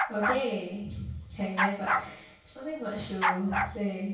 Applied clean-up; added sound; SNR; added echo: none; Bark; 0 dB; reverberation time 0.6 s.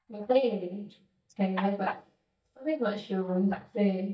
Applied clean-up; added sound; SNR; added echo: neural mask model DeepFilterNet 3.